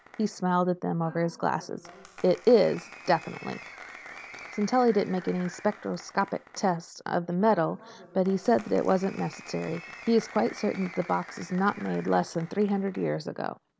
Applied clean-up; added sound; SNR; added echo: none; Applause; 19 dB; none.